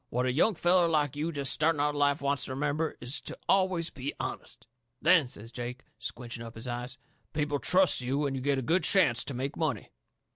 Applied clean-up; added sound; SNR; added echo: none; none; none; none.